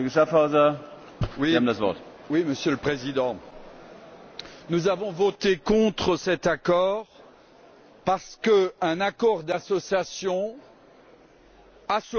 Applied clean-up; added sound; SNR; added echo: none; none; none; none.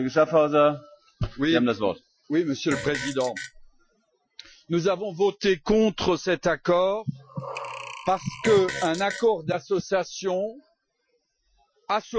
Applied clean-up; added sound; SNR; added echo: classical method Wiener filter.